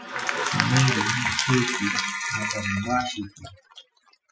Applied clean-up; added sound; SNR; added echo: classical method Wiener filter.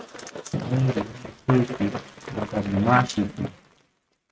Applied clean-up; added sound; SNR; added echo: neural mask model RNNoise.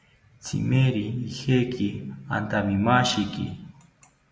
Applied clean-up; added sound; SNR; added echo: none; none; none; none.